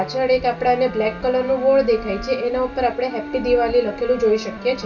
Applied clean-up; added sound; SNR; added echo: none; Wind instrument, woodwind instrument; 14 dB; reverberation time 0.2 s.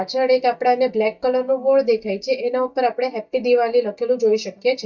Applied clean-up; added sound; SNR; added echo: neural mask model DeepFilterNet 3.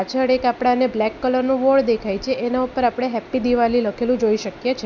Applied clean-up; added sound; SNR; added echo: none; none; none; none.